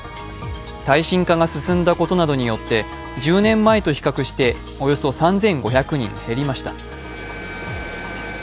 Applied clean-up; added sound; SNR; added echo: none; Wind instrument, woodwind instrument; 19 dB; none.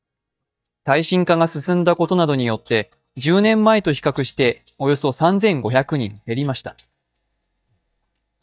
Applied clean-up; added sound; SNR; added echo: neural mask model DeepFilterNet 3.